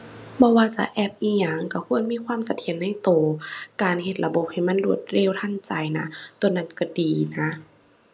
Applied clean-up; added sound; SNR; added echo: none; none; none; none.